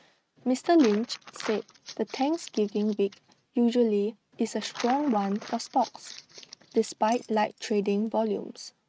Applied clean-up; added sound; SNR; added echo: neural mask model RNNoise.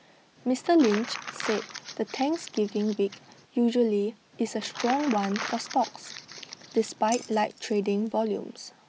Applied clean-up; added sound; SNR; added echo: none; Crumpling, crinkling + Glass; 12 dB; none.